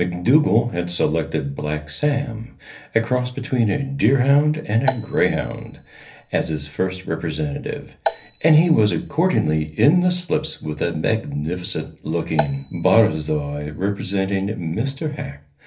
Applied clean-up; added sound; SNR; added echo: none; Marimba, xylophone; 12 dB; reverberation time 0.3 s.